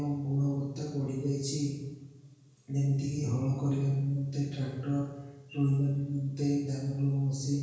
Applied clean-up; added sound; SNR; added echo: none; none; none; reverberation time 1.0 s.